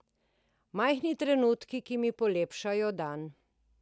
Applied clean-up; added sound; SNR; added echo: none; none; none; none.